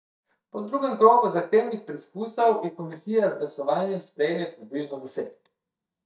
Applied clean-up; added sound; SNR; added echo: neural mask model DeepFilterNet 3.